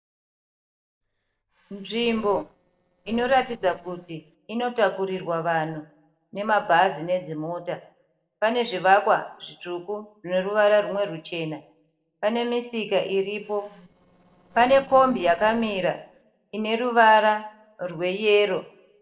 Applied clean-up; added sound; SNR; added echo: neural separator model SepFormer DNS4.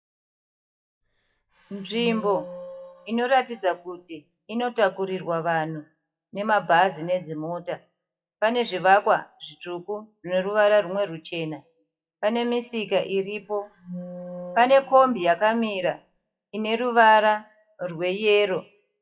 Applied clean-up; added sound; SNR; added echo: classical method WPE with log-MMSE.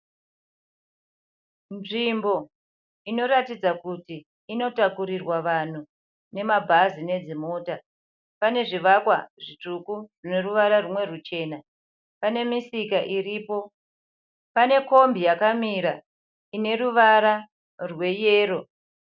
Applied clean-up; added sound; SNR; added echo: none; none; none; none.